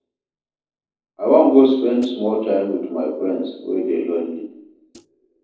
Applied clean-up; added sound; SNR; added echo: neural separator model SepFormer DNS4.